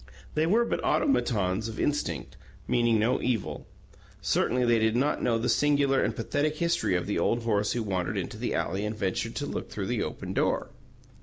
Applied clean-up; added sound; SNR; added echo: none; none; none; none.